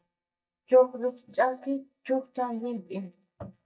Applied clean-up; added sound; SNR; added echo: neural mask model DeepFilterNet 3.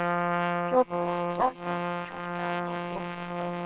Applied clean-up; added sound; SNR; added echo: neural separator model SepFormer WHAMR!.